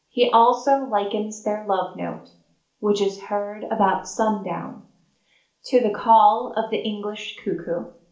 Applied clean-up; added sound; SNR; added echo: none; none; none; reverberation time 0.4 s.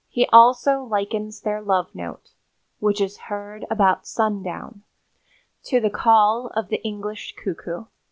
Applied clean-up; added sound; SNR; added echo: none; none; none; none.